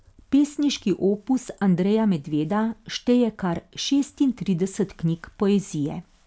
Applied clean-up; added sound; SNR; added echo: none; none; none; none.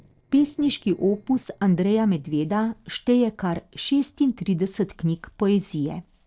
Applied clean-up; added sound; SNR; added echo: neural separator model SepFormer DNS4.